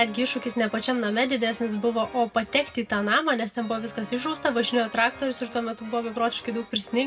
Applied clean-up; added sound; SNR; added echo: none; Organ; 18 dB; reverberation time 0.2 s.